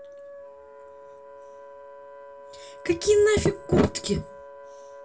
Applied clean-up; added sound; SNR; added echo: none; Wind instrument, woodwind instrument; 17 dB; reverberation time 0.1 s.